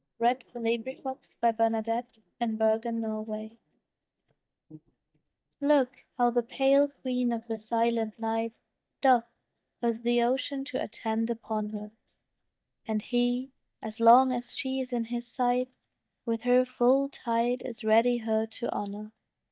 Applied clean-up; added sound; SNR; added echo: neural mask model DeepFilterNet 3.